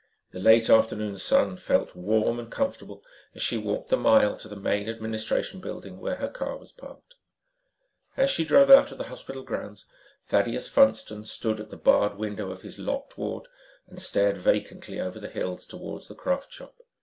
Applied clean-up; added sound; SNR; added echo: none; none; none; none.